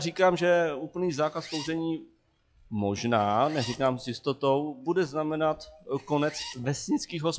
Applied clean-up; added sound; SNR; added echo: classical method log-MMSE.